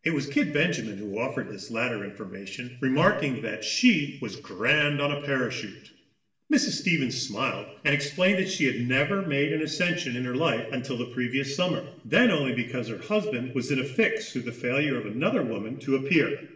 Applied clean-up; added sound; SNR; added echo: none; none; none; reverberation time 0.8 s.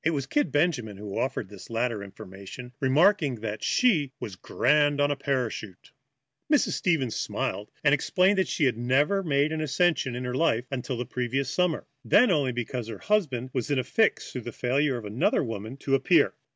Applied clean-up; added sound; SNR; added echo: none; none; none; none.